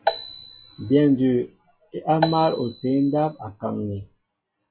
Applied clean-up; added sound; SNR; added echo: classical method log-MMSE.